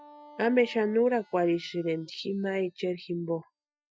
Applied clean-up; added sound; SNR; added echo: classical method Wiener filter.